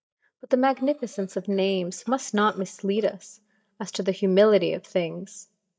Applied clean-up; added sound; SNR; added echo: neural mask model DeepFilterNet 3.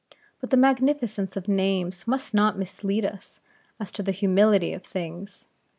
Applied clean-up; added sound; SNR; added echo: none; none; none; none.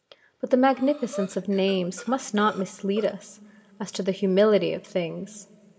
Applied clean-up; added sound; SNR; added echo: none; Breathing; 17 dB; reverberation time 1.0 s.